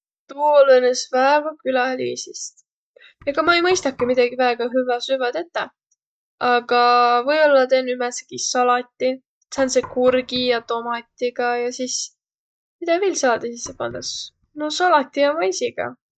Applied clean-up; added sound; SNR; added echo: neural mask model DeepFilterNet 3.